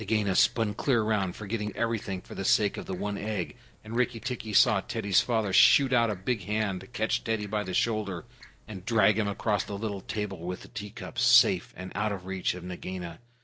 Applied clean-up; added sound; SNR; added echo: neural separator model SepFormer DNS4.